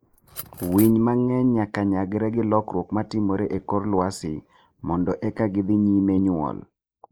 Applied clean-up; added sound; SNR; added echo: neural mask model Resemble Enhance denoiser.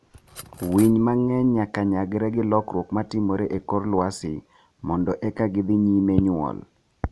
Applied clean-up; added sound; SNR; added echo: none; Cutlery, silverware; 15 dB; none.